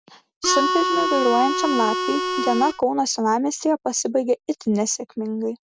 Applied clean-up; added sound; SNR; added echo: none; Harmonica; 0 dB; none.